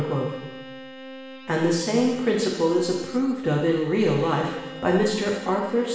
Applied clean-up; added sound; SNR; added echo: none; Bowed string instrument; 16 dB; reverberation time 1.1 s.